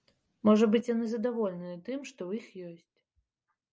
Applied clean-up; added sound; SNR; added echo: none; none; none; none.